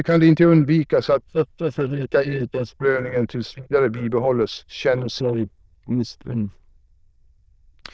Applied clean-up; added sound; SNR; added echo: neural diffusion model UNIVERSE++.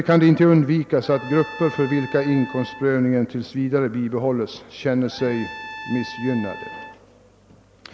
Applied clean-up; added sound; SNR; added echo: none; Trumpet; 15 dB; none.